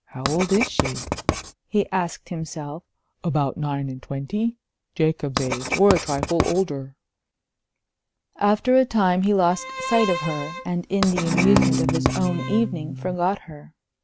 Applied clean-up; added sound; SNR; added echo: none; Writing + Bowed string instrument; 3 dB; none.